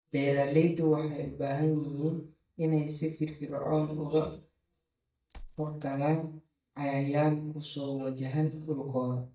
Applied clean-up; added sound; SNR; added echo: neural mask model DeepFilterNet 3.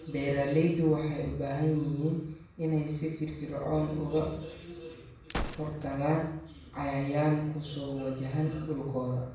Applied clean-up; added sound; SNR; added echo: none; Gunshot, gunfire; 12 dB; reverberation time 0.6 s.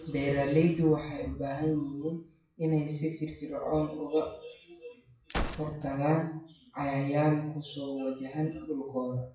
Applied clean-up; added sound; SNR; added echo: classical method WPE with log-MMSE.